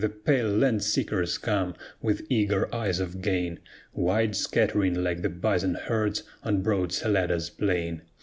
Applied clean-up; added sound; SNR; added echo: none; none; none; none.